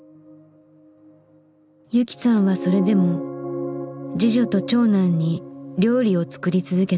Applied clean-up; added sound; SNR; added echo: none; none; none; none.